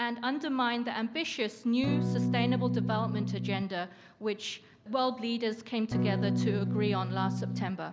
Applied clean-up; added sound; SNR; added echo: none; Electric guitar / Strum; -2 dB; none.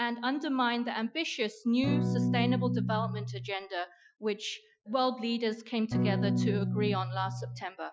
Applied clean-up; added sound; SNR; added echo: classical method Wiener filter.